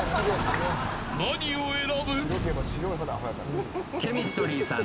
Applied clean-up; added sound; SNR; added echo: none; Water; 12 dB; none.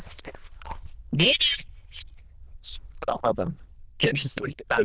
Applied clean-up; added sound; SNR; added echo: neural diffusion model UNIVERSE++.